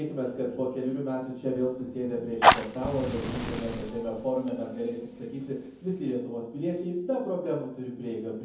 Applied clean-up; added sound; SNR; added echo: none; Fire; -2 dB; reverberation time 0.7 s.